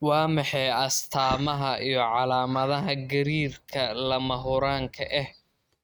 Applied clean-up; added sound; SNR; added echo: neural mask model RNNoise.